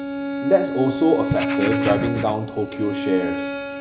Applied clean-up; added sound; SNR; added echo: none; Bowed string instrument + Writing; 2 dB; none.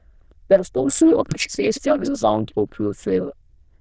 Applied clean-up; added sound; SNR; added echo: neural diffusion model UNIVERSE++.